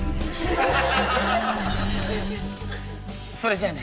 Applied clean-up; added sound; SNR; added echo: none; Purr; 10 dB; none.